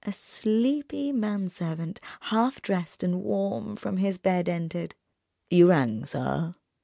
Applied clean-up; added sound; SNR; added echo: none; none; none; none.